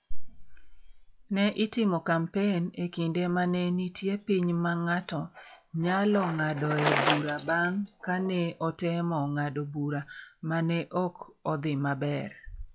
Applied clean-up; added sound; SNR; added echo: classical method log-MMSE.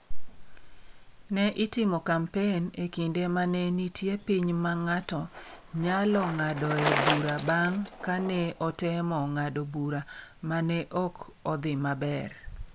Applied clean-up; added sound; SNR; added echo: none; Bicycle; 10 dB; none.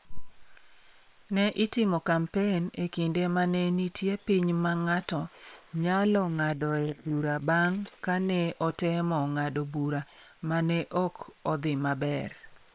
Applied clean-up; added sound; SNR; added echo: neural separator model SepFormer WHAM!.